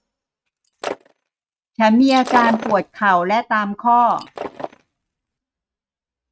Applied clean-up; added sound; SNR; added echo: neural mask model RNNoise.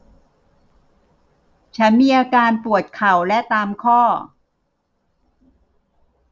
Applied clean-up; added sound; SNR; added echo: none; none; none; none.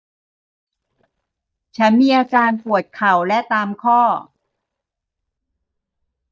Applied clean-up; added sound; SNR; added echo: neural mask model DeepFilterNet 3.